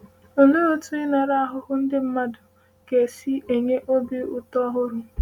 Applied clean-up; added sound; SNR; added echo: none; none; none; none.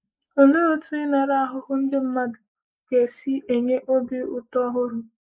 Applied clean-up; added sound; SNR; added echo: neural mask model Resemble Enhance denoiser.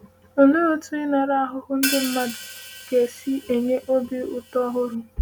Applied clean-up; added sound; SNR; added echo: none; Crash cymbal / Hi-hat; 11 dB; none.